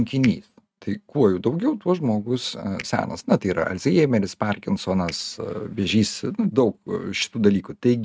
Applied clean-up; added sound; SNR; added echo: neural mask model RNNoise.